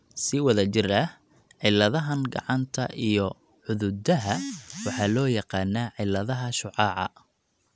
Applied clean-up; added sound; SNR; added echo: none; none; none; none.